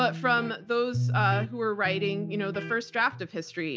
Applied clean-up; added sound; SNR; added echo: none; Electric guitar; 5 dB; none.